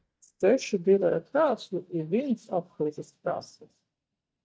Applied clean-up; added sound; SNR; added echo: neural mask model DeepFilterNet 3.